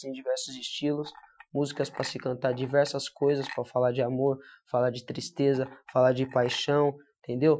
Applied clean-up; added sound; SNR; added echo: classical method Wiener filter.